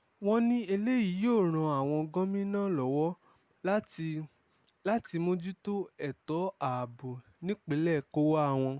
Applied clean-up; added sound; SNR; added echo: none; none; none; none.